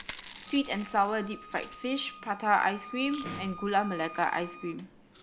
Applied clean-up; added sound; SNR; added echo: none; Wind instrument, woodwind instrument + Chewing, mastication; 13 dB; none.